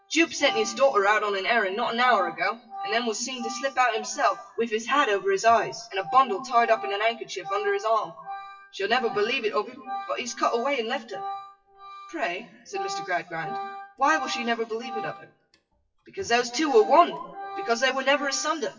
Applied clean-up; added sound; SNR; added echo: classical method WPE with log-MMSE.